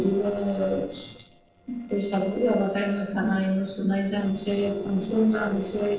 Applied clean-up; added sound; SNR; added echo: neural separator model SepFormer DNS4.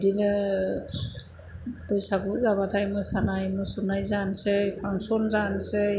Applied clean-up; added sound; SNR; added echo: none; none; none; none.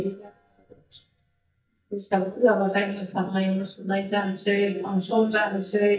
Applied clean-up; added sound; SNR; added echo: neural mask model DeepFilterNet 3.